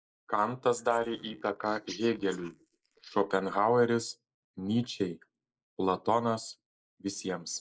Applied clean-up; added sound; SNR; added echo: neural mask model Resemble Enhance denoiser.